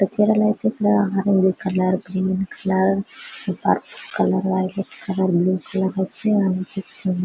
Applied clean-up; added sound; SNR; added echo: none; none; none; none.